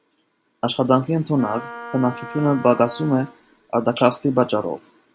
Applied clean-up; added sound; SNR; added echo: none; Wind instrument, woodwind instrument; 15 dB; none.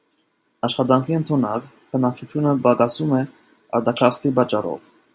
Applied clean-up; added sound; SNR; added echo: none; none; none; none.